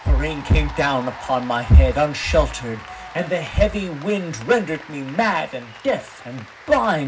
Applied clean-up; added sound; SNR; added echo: none; Applause / Cheering; 18 dB; reverberation time 0.4 s.